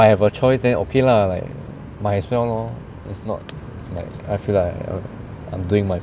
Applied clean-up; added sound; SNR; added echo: none; none; none; none.